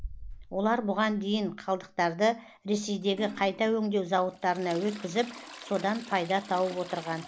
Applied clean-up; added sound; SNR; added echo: none; Trickle, dribble / Toilet flush; 17 dB; none.